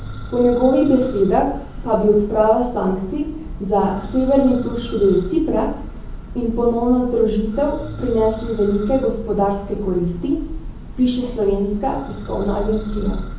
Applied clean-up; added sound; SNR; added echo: none; Church bell; 10 dB; reverberation time 0.7 s.